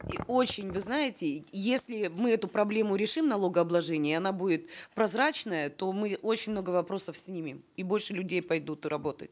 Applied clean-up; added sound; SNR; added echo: none; none; none; none.